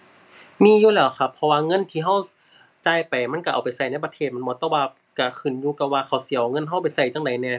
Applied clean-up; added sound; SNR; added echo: none; none; none; none.